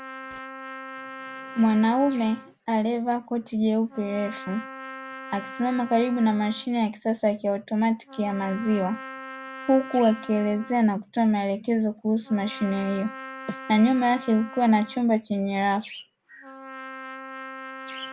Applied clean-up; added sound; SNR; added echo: none; Trumpet; 15 dB; none.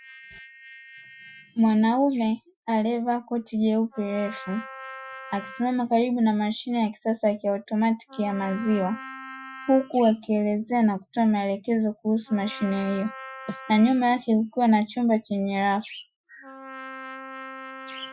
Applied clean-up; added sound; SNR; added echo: classical method Wiener filter.